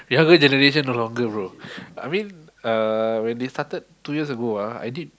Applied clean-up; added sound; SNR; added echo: none; none; none; none.